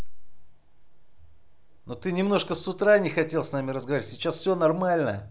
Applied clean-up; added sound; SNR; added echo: none; none; none; none.